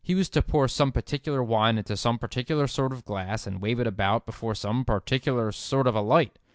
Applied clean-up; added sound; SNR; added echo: none; none; none; none.